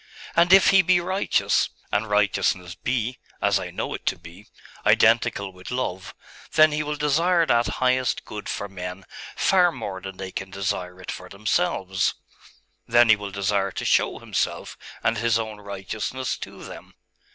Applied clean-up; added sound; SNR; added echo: none; none; none; none.